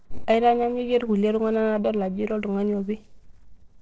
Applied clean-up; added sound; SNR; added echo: neural separator model SepFormer DNS4.